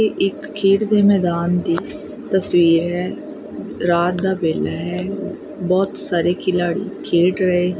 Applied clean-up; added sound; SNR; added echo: none; none; none; none.